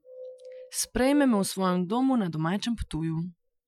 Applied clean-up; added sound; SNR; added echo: classical method Wiener filter.